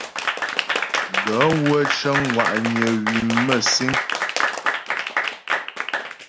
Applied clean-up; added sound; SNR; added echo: none; Applause / Crowd; 0 dB; none.